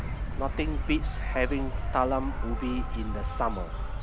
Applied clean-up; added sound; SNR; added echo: none; Insect; -1 dB; none.